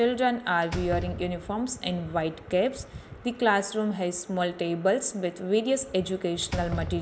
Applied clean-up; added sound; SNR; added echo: none; Slam; 13 dB; none.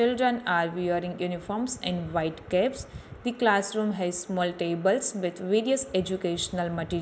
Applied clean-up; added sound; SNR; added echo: none; none; none; none.